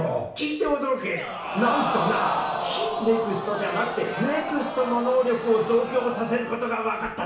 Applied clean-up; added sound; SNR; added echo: none; Crowd; 6 dB; reverberation time 0.6 s.